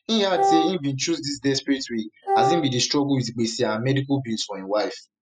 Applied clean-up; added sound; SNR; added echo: classical method spectral subtraction.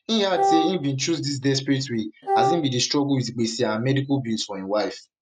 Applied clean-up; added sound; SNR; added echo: neural mask model RNNoise.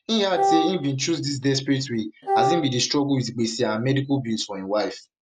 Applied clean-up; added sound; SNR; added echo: none; Wind instrument, woodwind instrument; 0 dB; none.